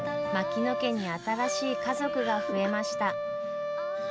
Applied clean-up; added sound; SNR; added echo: none; Brass instrument; 1 dB; none.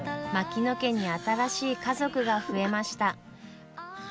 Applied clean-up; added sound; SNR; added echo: none; none; none; none.